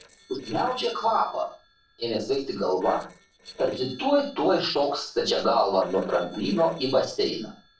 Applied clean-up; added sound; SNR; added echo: neural separator model SepFormer DNS4.